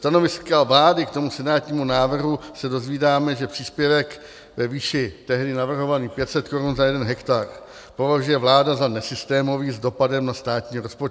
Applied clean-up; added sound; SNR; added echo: none; none; none; none.